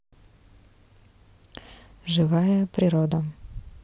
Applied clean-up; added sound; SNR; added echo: none; none; none; none.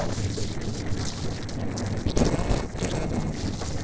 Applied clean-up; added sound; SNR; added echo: neural separator model SepFormer DNS4.